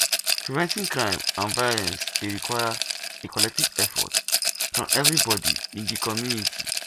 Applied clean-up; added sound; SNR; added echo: none; Rattle; -4 dB; none.